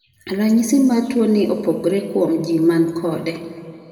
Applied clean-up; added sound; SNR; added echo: none; none; none; reverberation time 2.1 s.